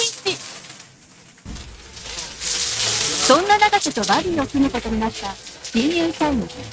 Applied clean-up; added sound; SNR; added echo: neural mask model RNNoise.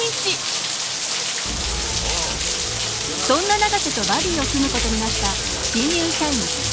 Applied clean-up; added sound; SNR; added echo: none; Rain; 0 dB; none.